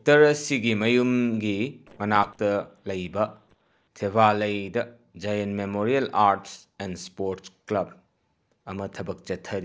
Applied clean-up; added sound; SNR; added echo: neural separator model SepFormer DNS4.